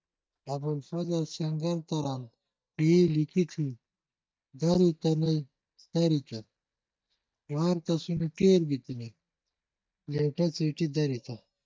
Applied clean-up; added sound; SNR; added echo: neural mask model DeepFilterNet 3.